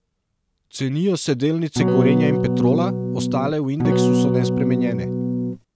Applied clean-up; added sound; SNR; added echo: none; Electric guitar / Strum; -5 dB; none.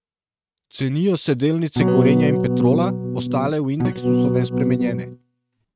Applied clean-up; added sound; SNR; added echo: neural mask model RNNoise.